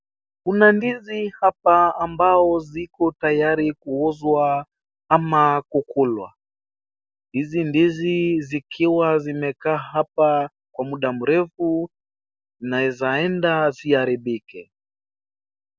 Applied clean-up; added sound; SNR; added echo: none; none; none; none.